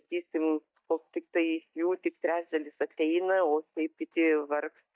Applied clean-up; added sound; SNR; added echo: neural mask model DeepFilterNet 3.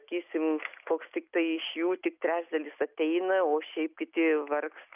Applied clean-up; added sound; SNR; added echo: none; none; none; none.